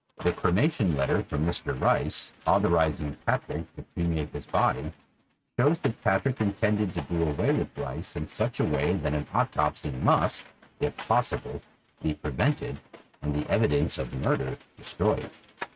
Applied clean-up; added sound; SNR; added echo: neural mask model RNNoise.